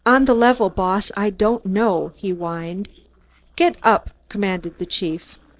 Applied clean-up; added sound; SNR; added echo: neural separator model SepFormer DNS4.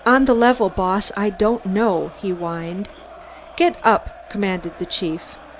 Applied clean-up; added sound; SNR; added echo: none; Crowd; 20 dB; none.